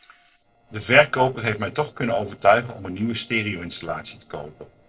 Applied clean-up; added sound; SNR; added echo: neural separator model SepFormer DNS4.